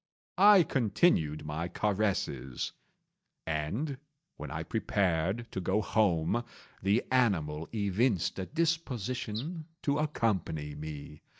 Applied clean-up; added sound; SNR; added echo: neural mask model DeepFilterNet 3.